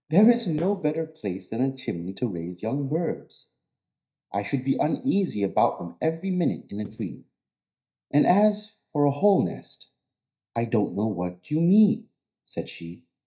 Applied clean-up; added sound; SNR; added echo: neural mask model DeepFilterNet 3.